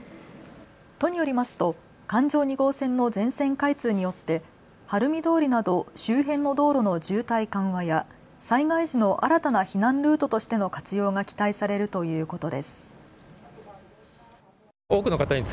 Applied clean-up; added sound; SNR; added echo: none; none; none; none.